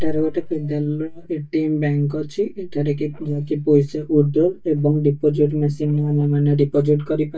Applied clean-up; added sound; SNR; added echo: neural mask model DeepFilterNet 3.